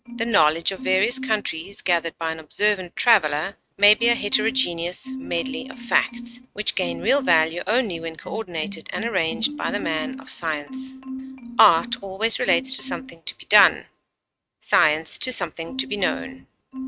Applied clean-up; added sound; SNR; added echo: neural mask model RNNoise.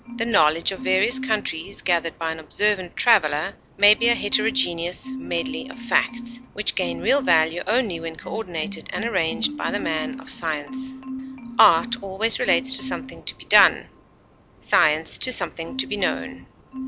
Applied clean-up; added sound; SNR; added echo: none; Marimba, xylophone; 11 dB; none.